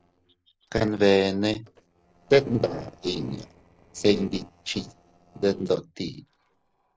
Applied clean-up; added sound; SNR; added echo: neural separator model SepFormer DNS4.